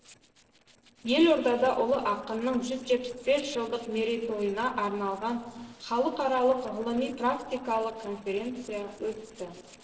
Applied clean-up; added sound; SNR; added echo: neural separator model SepFormer DNS4.